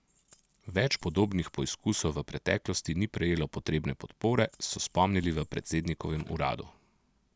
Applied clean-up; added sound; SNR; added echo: none; Keys jangling; 19 dB; none.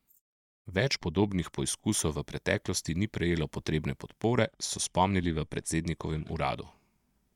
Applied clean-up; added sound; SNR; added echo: neural mask model DeepFilterNet 3.